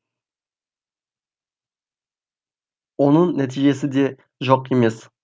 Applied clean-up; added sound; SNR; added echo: none; none; none; none.